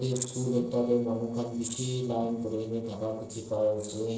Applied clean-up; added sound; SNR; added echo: neural separator model SepFormer DNS4.